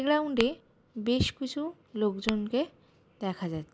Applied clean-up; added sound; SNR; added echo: none; Tap / Glass; 14 dB; none.